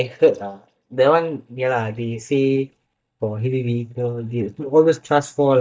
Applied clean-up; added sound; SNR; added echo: neural mask model DeepFilterNet 3.